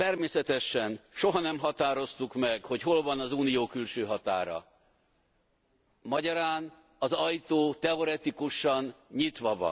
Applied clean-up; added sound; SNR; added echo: none; none; none; none.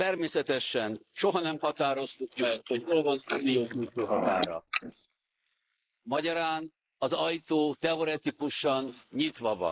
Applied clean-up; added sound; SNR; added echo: neural mask model Resemble Enhance denoiser.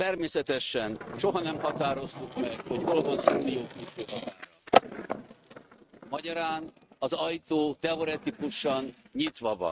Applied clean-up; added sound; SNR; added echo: neural mask model RNNoise.